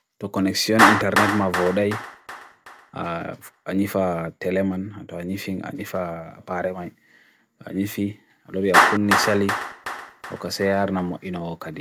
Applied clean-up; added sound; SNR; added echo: none; Clapping; 1 dB; none.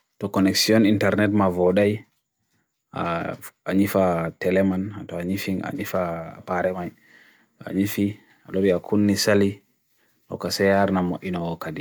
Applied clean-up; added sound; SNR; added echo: none; none; none; none.